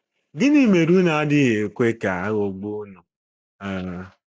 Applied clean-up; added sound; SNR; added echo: none; none; none; none.